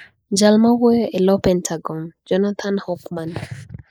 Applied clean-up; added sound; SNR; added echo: neural mask model Resemble Enhance denoiser.